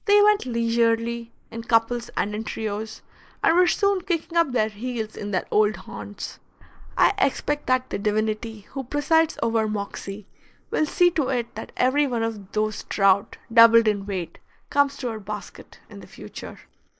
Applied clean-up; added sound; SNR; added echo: neural mask model Resemble Enhance denoiser.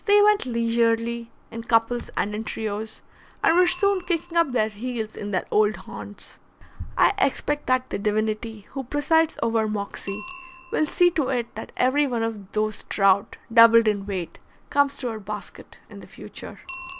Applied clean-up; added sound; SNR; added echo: none; Bicycle bell; 14 dB; none.